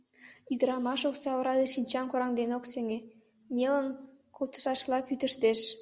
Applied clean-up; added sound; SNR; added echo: none; none; none; none.